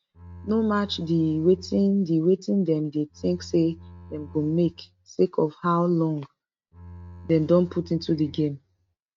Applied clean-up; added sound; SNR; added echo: neural mask model RNNoise.